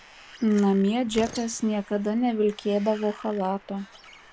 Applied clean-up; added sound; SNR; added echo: none; Wind + Tearing; 20 dB; none.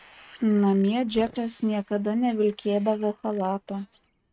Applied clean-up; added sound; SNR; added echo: neural mask model RNNoise.